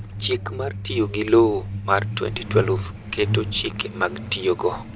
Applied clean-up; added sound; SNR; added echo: none; Truck; 6 dB; none.